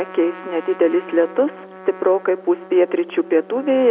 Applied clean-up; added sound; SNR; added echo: none; Trumpet; 19 dB; none.